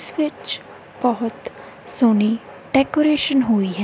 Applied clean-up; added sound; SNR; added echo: none; none; none; none.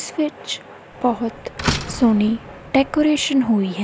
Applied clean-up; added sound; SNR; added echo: none; Slam; 9 dB; none.